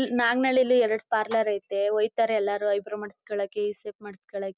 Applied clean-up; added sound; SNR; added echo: none; none; none; none.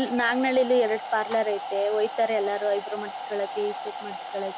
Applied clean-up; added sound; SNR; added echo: none; Domestic sounds, home sounds; 9 dB; none.